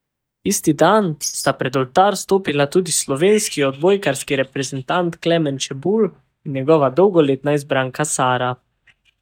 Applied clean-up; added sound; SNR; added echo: neural mask model DeepFilterNet 3.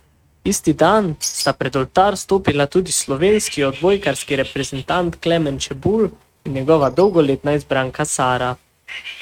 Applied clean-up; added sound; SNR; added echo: neural mask model RNNoise.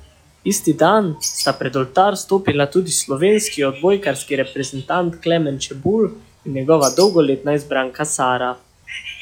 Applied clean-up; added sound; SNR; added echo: classical method log-MMSE.